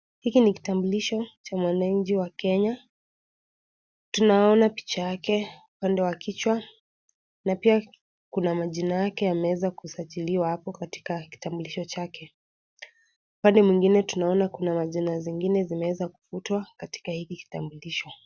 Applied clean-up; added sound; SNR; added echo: none; none; none; none.